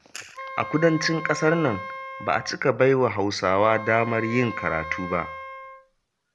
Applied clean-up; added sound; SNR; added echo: none; Wind instrument, woodwind instrument; 12 dB; none.